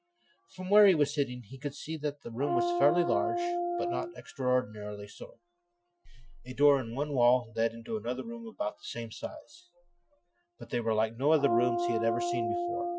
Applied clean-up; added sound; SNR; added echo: classical method Wiener filter.